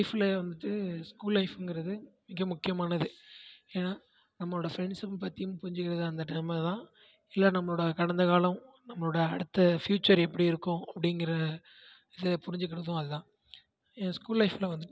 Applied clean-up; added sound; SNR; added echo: none; none; none; none.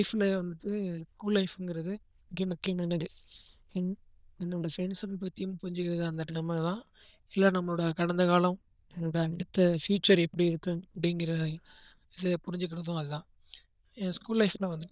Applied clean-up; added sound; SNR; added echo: neural diffusion model UNIVERSE++.